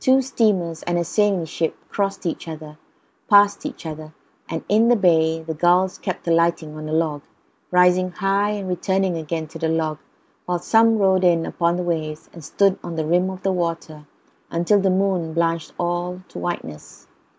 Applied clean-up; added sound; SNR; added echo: none; none; none; none.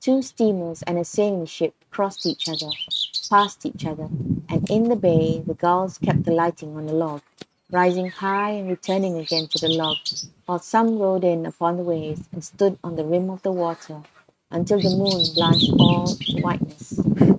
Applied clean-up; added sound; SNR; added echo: neural mask model RNNoise.